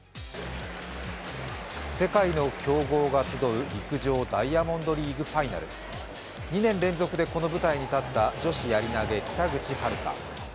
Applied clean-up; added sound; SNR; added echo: none; none; none; none.